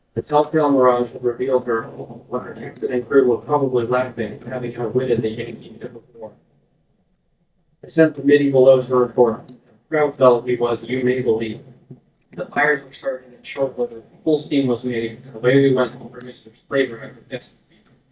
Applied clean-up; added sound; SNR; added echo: neural mask model DeepFilterNet 3.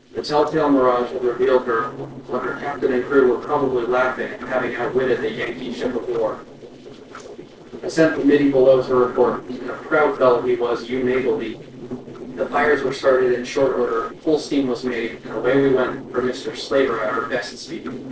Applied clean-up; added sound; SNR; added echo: neural separator model SepFormer DNS4.